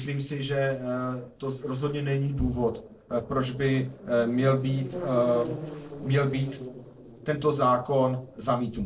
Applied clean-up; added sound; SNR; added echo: neural separator model SepFormer DNS4.